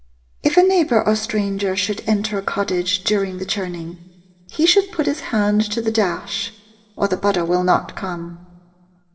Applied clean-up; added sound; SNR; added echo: none; none; none; reverberation time 1.0 s.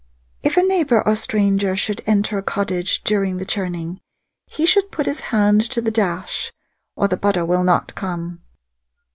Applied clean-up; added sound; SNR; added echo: none; none; none; none.